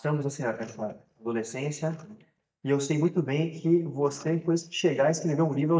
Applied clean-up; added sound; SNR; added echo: neural mask model DeepFilterNet 3.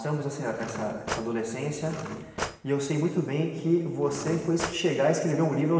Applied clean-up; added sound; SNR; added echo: none; Cutlery, silverware / Drawer open or close; 10 dB; reverberation time 1.4 s.